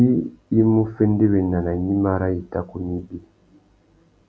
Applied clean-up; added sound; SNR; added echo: none; none; none; none.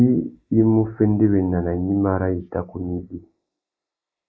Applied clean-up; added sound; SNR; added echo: neural mask model Resemble Enhance denoiser.